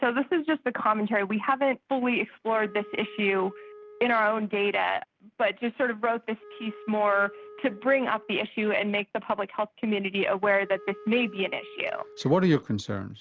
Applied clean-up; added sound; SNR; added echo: none; Wind instrument, woodwind instrument; 20 dB; none.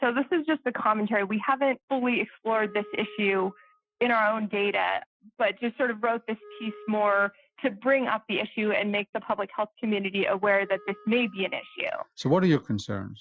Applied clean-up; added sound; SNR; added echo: classical method Wiener filter.